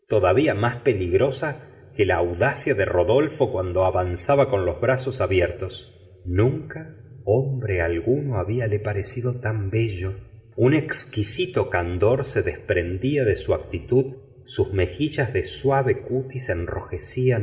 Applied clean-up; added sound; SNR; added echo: none; none; none; reverberation time 1.6 s.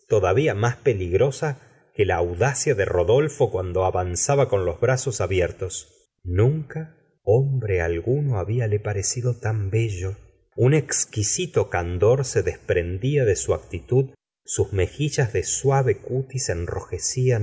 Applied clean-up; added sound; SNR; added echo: none; none; none; none.